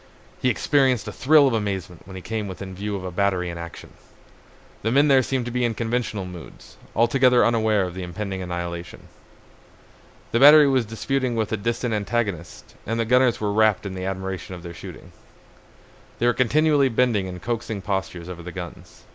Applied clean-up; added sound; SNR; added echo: none; none; none; none.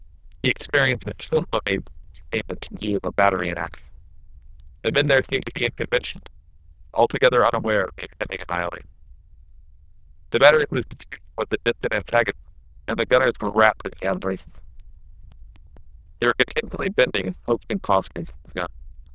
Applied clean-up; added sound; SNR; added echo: neural diffusion model UNIVERSE++.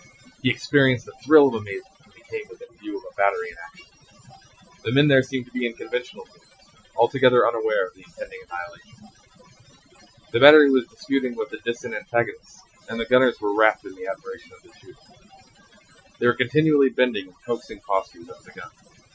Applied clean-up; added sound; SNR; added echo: classical method Wiener filter.